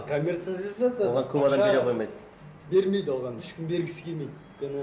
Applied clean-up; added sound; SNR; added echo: none; none; none; none.